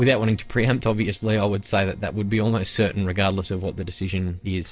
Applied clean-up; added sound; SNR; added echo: neural separator model SepFormer DNS4.